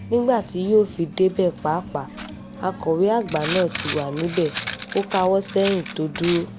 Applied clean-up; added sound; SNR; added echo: none; Coin (dropping); 11 dB; none.